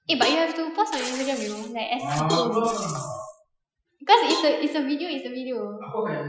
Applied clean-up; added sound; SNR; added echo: classical method Wiener filter.